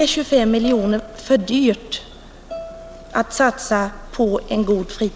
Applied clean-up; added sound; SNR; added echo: none; Bowed string instrument + Engine starting / Bus; 16 dB; none.